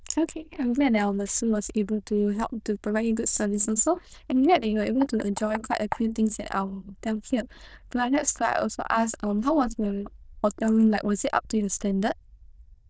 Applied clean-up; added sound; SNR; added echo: neural diffusion model UNIVERSE++.